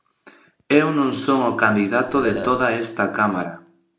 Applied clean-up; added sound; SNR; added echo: none; Burping, eructation; 10 dB; none.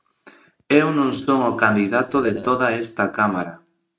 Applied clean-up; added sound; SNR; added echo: neural mask model RNNoise.